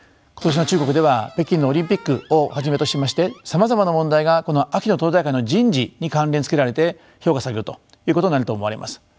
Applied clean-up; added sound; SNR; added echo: none; Cupboard open or close; 19 dB; none.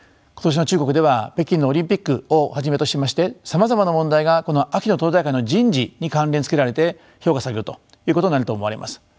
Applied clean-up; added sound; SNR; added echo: none; none; none; none.